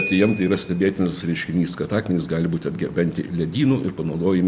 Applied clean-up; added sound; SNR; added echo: none; Piano; 17 dB; none.